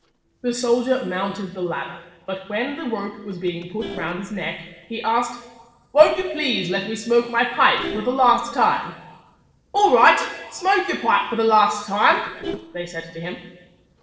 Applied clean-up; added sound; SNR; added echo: neural separator model SepFormer DNS4.